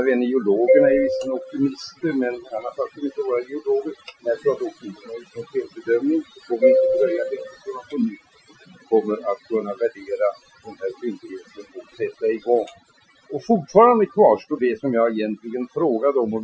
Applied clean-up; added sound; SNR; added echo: classical method Wiener filter.